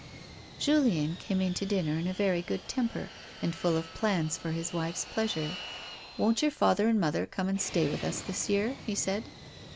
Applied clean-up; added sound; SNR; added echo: none; Fixed-wing aircraft, airplane; 15 dB; none.